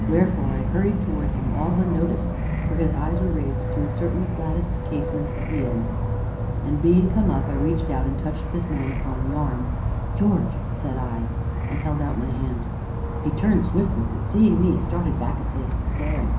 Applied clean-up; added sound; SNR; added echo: none; Insect / Frog; 0 dB; reverberation time 0.6 s.